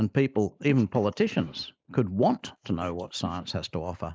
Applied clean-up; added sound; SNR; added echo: neural mask model Resemble Enhance denoiser.